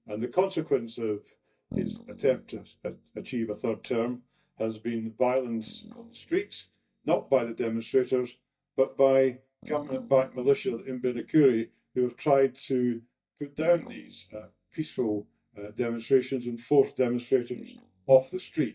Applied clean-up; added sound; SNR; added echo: neural mask model DeepFilterNet 3.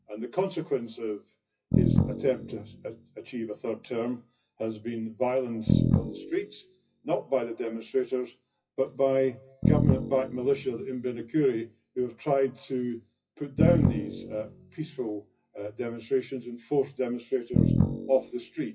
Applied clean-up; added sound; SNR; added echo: classical method WPE with log-MMSE.